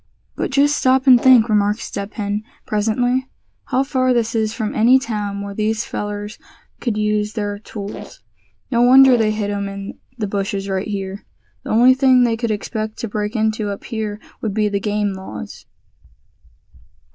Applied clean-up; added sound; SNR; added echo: neural diffusion model UNIVERSE++.